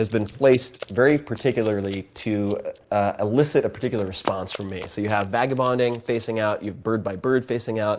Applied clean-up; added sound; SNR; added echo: neural mask model Resemble Enhance denoiser.